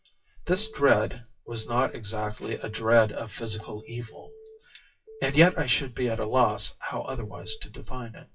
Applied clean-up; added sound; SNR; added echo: classical method WPE with log-MMSE.